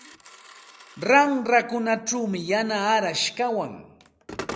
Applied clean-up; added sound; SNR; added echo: none; Telephone; 19 dB; none.